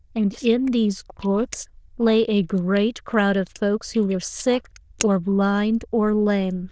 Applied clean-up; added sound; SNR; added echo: neural diffusion model UNIVERSE++.